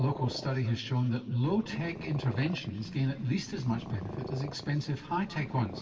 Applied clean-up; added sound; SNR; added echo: none; Purr; 13 dB; reverberation time 1.9 s.